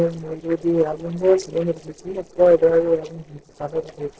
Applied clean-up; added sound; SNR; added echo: neural separator model SepFormer DNS4.